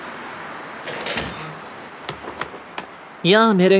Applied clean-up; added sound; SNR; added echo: none; none; none; none.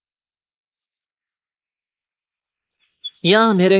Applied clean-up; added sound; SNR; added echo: neural mask model Resemble Enhance denoiser.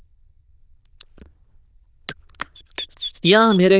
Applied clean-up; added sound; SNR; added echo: neural diffusion model UNIVERSE++.